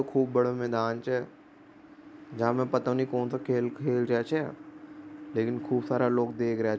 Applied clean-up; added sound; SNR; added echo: none; none; none; none.